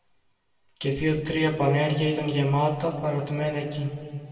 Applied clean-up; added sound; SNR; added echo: none; none; none; reverberation time 2.2 s.